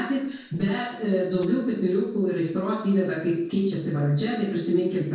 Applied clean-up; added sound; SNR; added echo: neural separator model SepFormer DNS4.